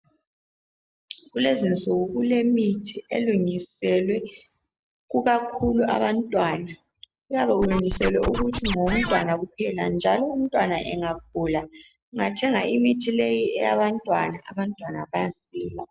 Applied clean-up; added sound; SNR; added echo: none; Scratching (performance technique); 4 dB; none.